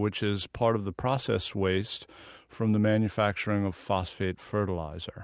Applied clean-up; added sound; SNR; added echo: none; none; none; none.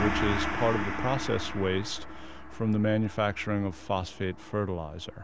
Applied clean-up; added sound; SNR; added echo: none; Gong; 4 dB; none.